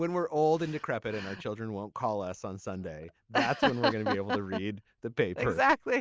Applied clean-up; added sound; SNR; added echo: none; none; none; none.